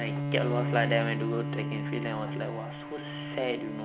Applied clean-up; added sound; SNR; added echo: none; Bowed string instrument; 1 dB; none.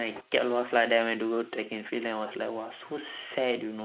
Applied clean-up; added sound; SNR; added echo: neural mask model Resemble Enhance denoiser.